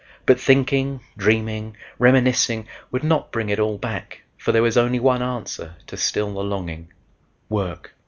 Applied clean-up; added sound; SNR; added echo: none; none; none; none.